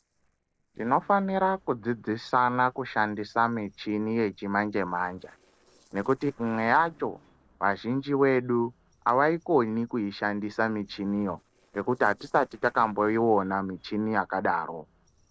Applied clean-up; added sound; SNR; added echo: neural separator model SepFormer DNS4.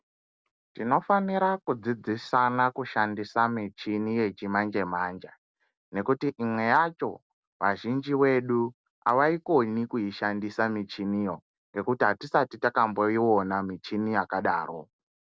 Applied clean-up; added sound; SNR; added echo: none; none; none; none.